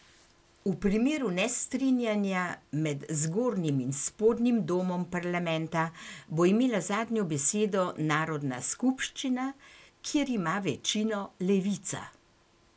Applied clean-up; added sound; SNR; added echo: none; none; none; none.